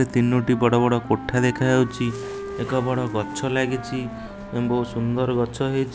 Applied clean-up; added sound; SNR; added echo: none; Wind instrument, woodwind instrument; 13 dB; none.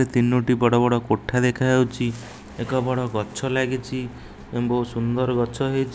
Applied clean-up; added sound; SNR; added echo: none; none; none; none.